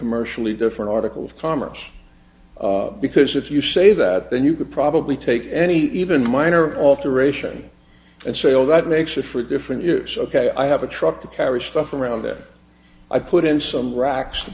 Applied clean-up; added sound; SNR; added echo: none; none; none; none.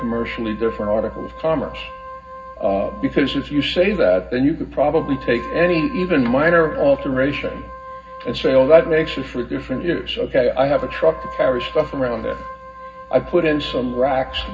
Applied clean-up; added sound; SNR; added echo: none; Wind instrument, woodwind instrument; 16 dB; reverberation time 0.4 s.